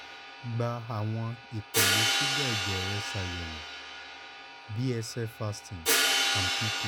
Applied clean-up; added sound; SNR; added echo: none; Hi-hat; -4 dB; none.